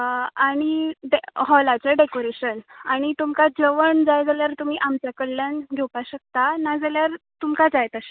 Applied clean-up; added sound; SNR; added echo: none; none; none; none.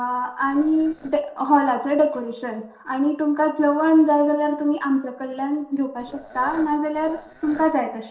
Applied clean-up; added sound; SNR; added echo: neural separator model SepFormer DNS4.